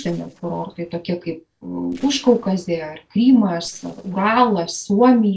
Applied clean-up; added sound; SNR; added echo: neural separator model SepFormer DNS4.